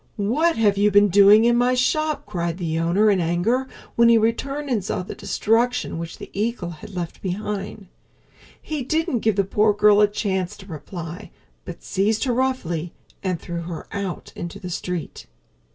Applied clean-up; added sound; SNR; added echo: none; none; none; none.